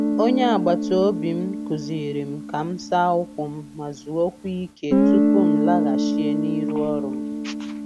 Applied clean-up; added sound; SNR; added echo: none; Guitar; -1 dB; none.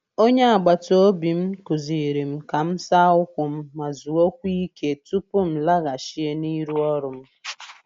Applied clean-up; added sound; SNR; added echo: none; none; none; none.